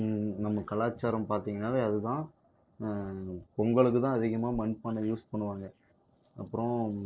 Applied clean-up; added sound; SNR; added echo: neural separator model SepFormer DNS4.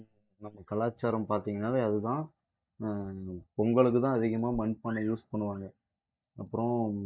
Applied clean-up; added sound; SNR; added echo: neural mask model DeepFilterNet 3.